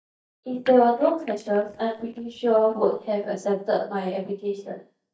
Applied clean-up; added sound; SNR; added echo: neural mask model DeepFilterNet 3.